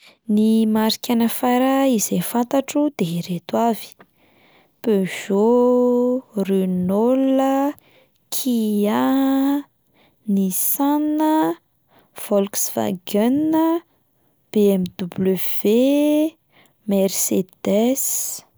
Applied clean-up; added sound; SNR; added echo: none; none; none; none.